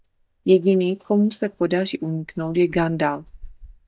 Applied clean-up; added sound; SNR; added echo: neural mask model DeepFilterNet 3.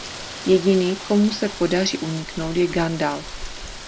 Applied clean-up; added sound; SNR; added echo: none; Rain; 12 dB; none.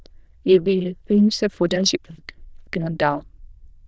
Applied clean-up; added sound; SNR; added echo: neural diffusion model UNIVERSE++.